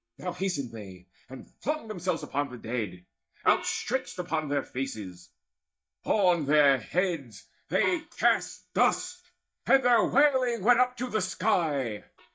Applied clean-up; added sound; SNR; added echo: neural mask model DeepFilterNet 3.